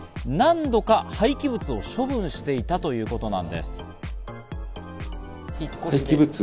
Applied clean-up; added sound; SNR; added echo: none; none; none; none.